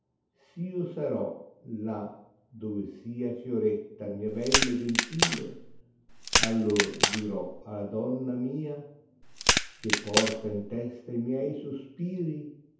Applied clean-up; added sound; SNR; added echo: none; Crack; -4 dB; reverberation time 0.8 s.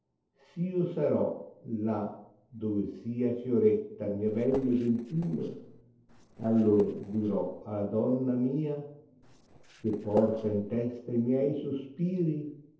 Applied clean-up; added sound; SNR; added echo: neural separator model SepFormer DNS4.